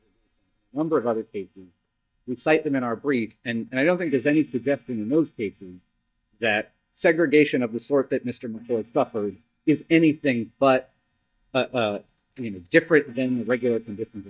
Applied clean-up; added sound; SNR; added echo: neural mask model DeepFilterNet 3.